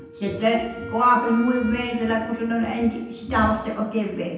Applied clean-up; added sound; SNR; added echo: none; Wind instrument, woodwind instrument; 15 dB; reverberation time 0.8 s.